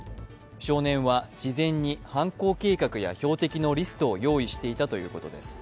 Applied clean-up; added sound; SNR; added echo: none; none; none; none.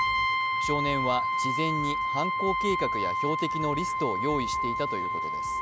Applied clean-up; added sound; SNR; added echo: none; Brass instrument; -4 dB; none.